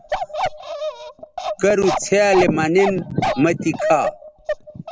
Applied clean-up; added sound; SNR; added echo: none; Bark; 6 dB; none.